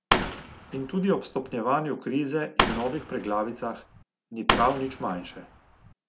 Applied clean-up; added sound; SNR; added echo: none; Fireworks; 0 dB; none.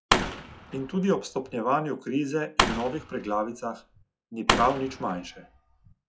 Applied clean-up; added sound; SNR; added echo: classical method log-MMSE.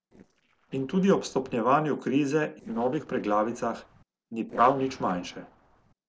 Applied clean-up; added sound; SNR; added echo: neural separator model SepFormer DNS4.